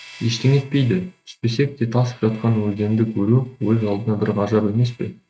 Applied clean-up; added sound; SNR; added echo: neural mask model RNNoise.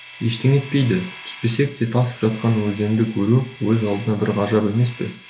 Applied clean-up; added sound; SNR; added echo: none; Domestic sounds, home sounds; 19 dB; none.